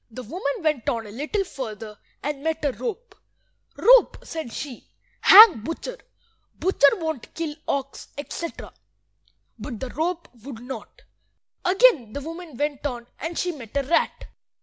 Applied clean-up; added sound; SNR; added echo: none; none; none; none.